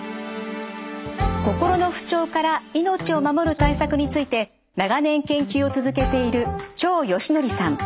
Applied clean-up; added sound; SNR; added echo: none; none; none; none.